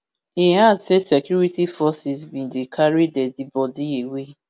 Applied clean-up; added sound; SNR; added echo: none; none; none; none.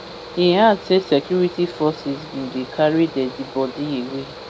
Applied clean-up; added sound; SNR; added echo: none; Mechanical fan; 15 dB; none.